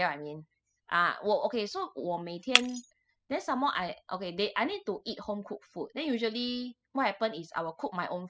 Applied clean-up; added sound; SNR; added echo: classical method spectral subtraction.